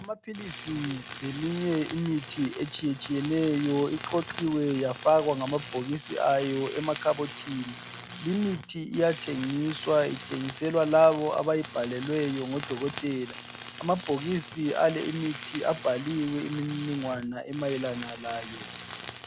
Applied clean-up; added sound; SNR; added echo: none; Tools; 11 dB; none.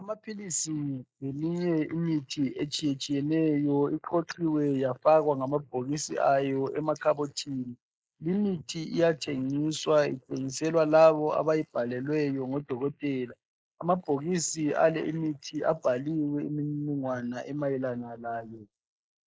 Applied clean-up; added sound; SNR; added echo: neural mask model Resemble Enhance denoiser.